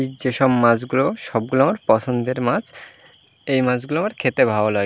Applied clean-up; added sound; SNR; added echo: none; none; none; none.